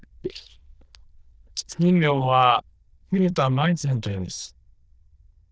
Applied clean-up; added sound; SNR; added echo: neural diffusion model UNIVERSE++.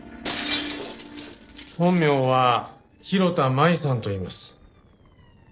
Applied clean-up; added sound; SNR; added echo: neural separator model SepFormer DNS4.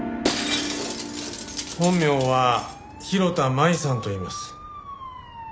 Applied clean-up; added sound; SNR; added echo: none; Shatter; 8 dB; none.